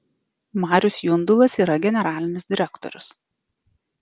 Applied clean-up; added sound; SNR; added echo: none; none; none; none.